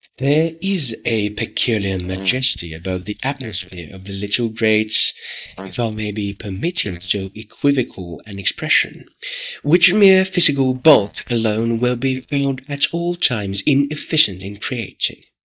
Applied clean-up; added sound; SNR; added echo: neural mask model DeepFilterNet 3.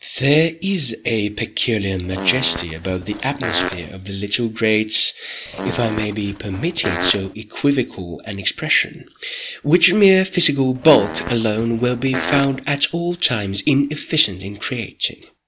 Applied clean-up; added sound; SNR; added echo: none; Fart; 8 dB; none.